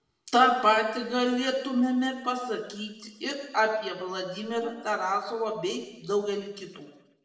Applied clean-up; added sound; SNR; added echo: none; none; none; reverberation time 0.9 s.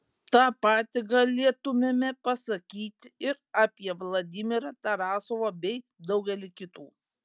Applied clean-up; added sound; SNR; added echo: none; none; none; none.